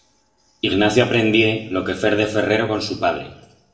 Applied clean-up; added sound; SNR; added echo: none; none; none; reverberation time 0.6 s.